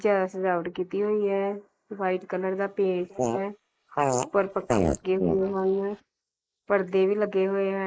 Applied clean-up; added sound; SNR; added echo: neural mask model Resemble Enhance denoiser.